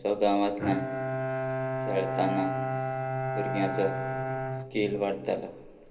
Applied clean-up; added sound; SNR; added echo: none; Bowed string instrument; 1 dB; reverberation time 0.3 s.